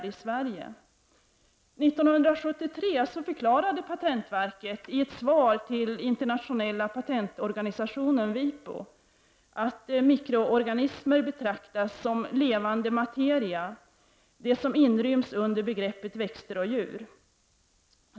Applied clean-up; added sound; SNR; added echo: none; none; none; none.